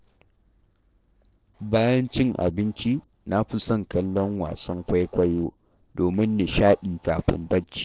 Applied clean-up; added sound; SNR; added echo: neural separator model SepFormer DNS4.